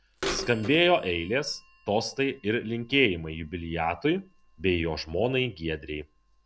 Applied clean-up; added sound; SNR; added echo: none; Bird vocalization, bird call, bird song / Telephone; 15 dB; none.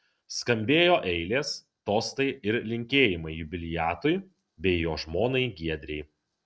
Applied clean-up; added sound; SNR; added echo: none; none; none; none.